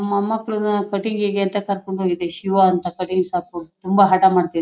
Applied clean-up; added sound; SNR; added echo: none; none; none; none.